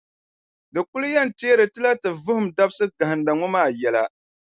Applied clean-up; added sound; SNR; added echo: none; none; none; none.